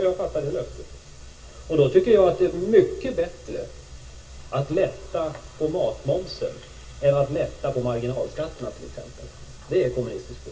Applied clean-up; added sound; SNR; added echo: none; none; none; reverberation time 0.1 s.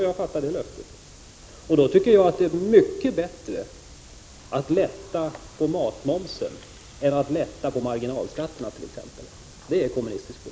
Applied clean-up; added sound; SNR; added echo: none; none; none; none.